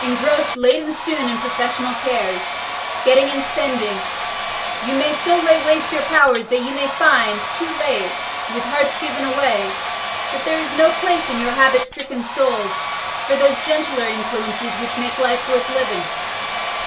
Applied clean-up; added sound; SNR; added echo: none; Domestic sounds, home sounds; 4 dB; reverberation time 0.2 s.